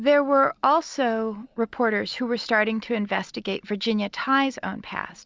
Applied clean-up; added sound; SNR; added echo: none; none; none; none.